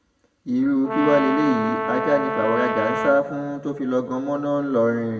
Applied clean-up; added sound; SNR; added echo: none; Brass instrument; 3 dB; reverberation time 1.4 s.